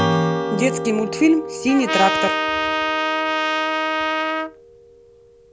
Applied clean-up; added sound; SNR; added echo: none; Strum + Trumpet; -1 dB; none.